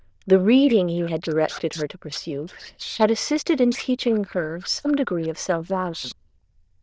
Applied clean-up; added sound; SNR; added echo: neural diffusion model UNIVERSE++.